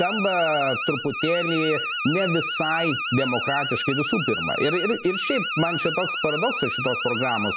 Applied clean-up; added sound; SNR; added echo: none; Alarm; 3 dB; none.